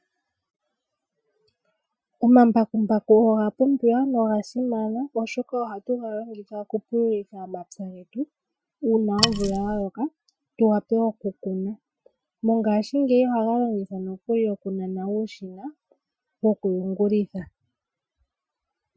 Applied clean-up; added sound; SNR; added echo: classical method Wiener filter.